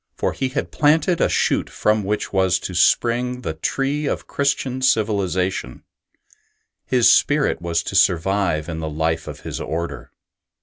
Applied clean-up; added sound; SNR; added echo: none; none; none; none.